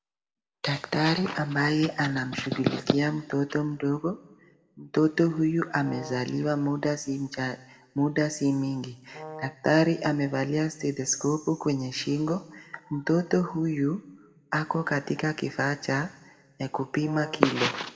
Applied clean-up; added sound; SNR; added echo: none; Brass instrument; 15 dB; reverberation time 1.1 s.